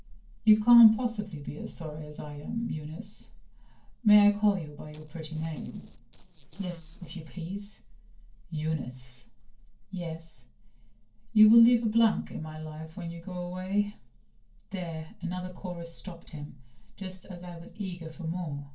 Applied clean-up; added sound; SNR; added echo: neural separator model SepFormer DNS4.